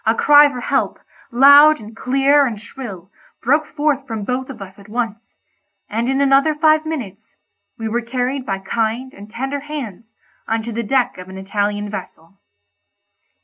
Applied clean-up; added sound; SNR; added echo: none; none; none; none.